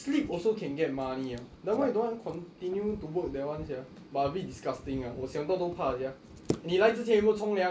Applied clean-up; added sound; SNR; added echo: none; none; none; none.